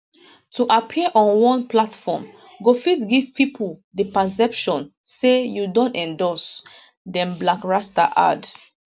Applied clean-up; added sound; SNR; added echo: none; none; none; none.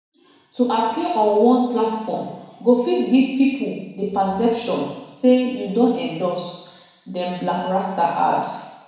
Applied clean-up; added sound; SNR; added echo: none; none; none; reverberation time 1.1 s.